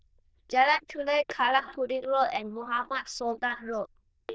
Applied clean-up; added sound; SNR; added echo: neural diffusion model UNIVERSE++.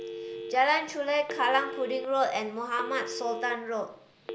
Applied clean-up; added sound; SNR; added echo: none; Telephone; 11 dB; none.